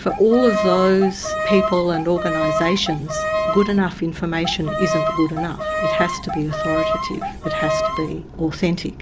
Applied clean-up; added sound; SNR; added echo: none; Bowed string instrument; 2 dB; none.